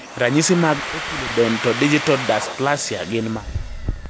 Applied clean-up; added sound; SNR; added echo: none; Domestic sounds, home sounds; 9 dB; none.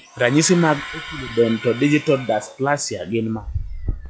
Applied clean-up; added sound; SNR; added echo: classical method log-MMSE.